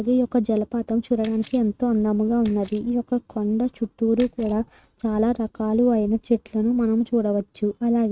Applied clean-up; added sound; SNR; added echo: neural mask model RNNoise.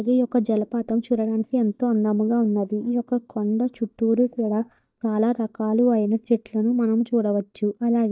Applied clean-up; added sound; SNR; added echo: neural mask model DeepFilterNet 3.